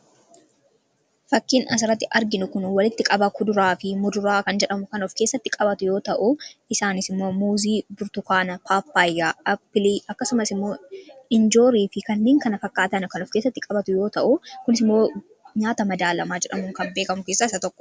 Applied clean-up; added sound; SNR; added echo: none; none; none; none.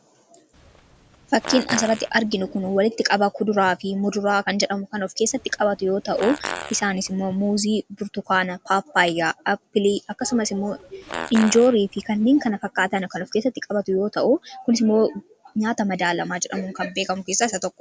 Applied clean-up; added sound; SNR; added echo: none; Fart; 13 dB; none.